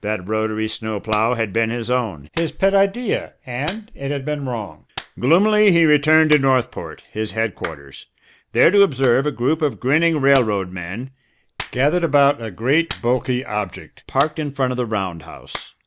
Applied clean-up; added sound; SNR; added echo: none; Clapping; 19 dB; none.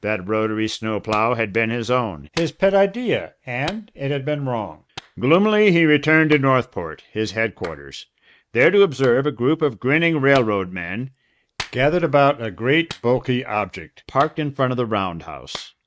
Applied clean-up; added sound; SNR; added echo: neural mask model RNNoise.